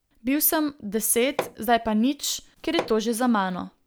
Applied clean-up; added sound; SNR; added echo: none; Hammer; 11 dB; none.